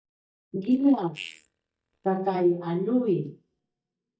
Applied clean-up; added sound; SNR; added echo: neural mask model DeepFilterNet 3.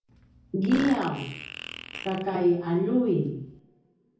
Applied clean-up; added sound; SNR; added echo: none; Fart; 13 dB; reverberation time 0.7 s.